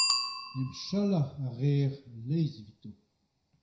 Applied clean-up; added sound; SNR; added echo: none; Bicycle bell; 5 dB; reverberation time 0.4 s.